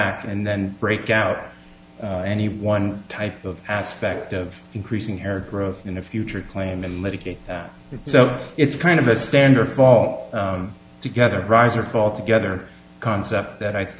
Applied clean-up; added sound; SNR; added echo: none; none; none; none.